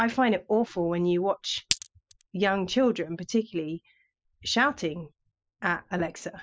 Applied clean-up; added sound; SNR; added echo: classical method spectral subtraction.